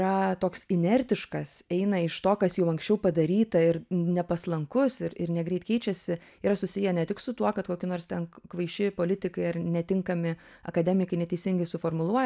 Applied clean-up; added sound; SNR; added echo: none; none; none; none.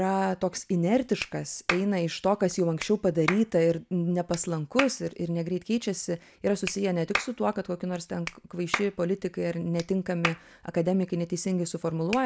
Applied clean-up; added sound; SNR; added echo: none; Clapping; 11 dB; none.